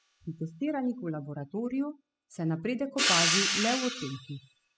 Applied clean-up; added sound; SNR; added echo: classical method spectral subtraction.